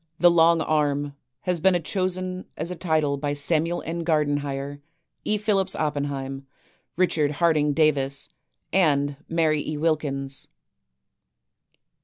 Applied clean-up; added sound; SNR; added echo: none; none; none; none.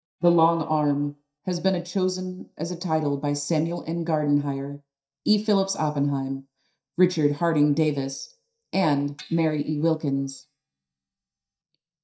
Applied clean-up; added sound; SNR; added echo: neural mask model DeepFilterNet 3.